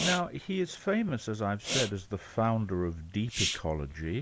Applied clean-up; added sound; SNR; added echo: neural mask model Resemble Enhance denoiser.